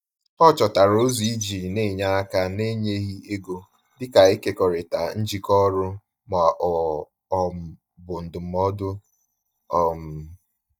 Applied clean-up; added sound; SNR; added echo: neural mask model DeepFilterNet 3.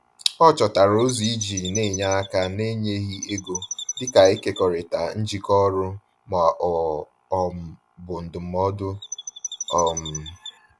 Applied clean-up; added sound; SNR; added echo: none; Chirp, tweet; 11 dB; none.